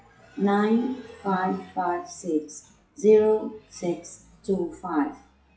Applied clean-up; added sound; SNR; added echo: classical method WPE with log-MMSE.